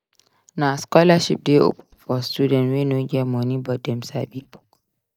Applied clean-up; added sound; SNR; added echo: neural mask model DeepFilterNet 3.